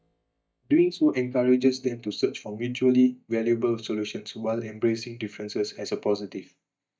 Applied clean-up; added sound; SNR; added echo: neural mask model DeepFilterNet 3.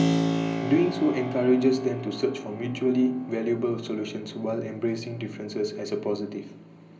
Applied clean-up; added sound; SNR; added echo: none; Keyboard (musical); 6 dB; reverberation time 0.5 s.